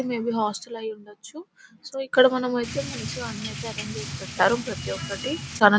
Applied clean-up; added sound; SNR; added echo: none; Drip / Rain; 9 dB; none.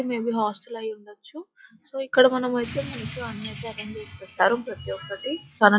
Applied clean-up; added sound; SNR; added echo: classical method log-MMSE.